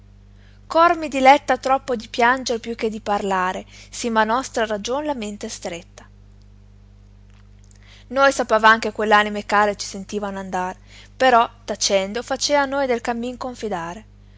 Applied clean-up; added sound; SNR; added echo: none; none; none; none.